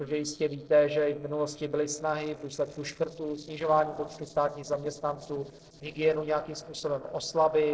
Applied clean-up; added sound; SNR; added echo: neural separator model SepFormer DNS4.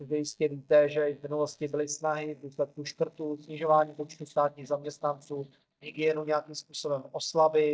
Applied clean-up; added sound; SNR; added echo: neural mask model DeepFilterNet 3.